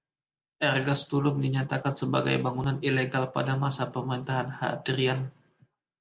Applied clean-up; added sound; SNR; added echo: none; none; none; none.